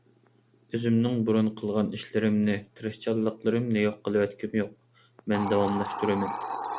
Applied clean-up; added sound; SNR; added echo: none; Hiss; 12 dB; none.